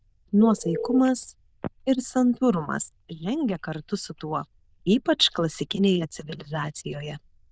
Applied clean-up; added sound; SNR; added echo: neural diffusion model UNIVERSE++.